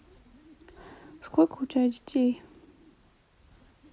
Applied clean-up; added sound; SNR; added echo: none; none; none; none.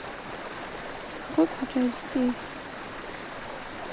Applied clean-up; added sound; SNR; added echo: none; Stream; 6 dB; none.